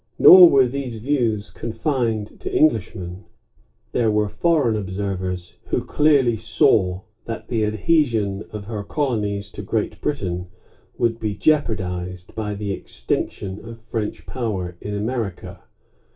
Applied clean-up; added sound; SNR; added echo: none; none; none; reverberation time 0.2 s.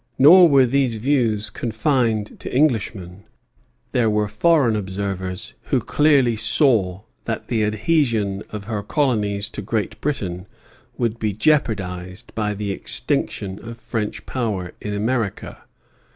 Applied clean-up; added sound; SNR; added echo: none; none; none; none.